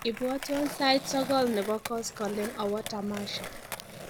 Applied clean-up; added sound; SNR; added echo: none; Skateboard; 11 dB; none.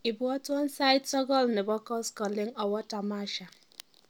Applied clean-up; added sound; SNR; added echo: none; none; none; none.